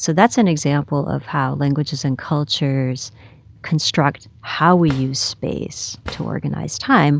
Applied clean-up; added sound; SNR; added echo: none; Drawer open or close; 19 dB; none.